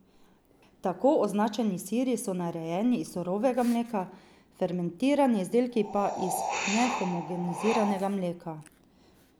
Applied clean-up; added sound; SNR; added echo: none; Wind; 5 dB; none.